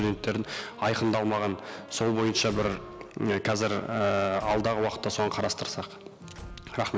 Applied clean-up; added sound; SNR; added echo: none; Wind instrument, woodwind instrument + Slam / Truck / Car; 18 dB; none.